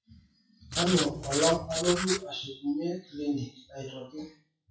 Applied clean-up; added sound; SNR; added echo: classical method WPE with log-MMSE.